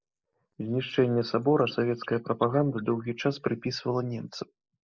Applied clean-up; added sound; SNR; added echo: neural mask model Resemble Enhance denoiser.